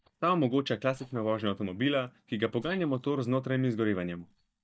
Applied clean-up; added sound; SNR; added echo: neural mask model DeepFilterNet 3.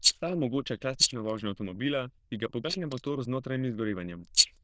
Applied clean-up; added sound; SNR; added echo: neural diffusion model UNIVERSE++.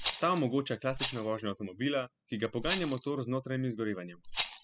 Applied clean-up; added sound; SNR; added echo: classical method spectral subtraction.